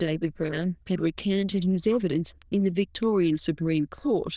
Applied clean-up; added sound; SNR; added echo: neural diffusion model UNIVERSE++.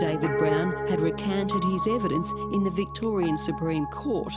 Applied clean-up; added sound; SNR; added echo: none; Piano; 2 dB; none.